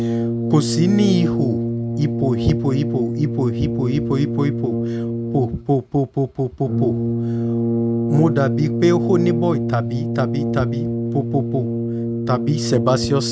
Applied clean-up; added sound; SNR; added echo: none; Brass instrument; 0 dB; none.